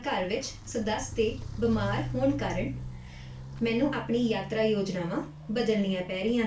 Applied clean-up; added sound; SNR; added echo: none; Walk, footsteps; 10 dB; reverberation time 0.3 s.